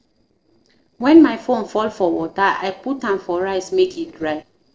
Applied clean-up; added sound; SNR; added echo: neural separator model SepFormer DNS4.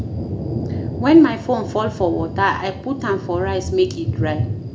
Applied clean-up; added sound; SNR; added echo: none; Thunder; 6 dB; reverberation time 0.3 s.